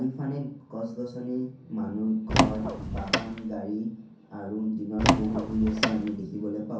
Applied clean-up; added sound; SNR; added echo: none; Door; -4 dB; reverberation time 0.6 s.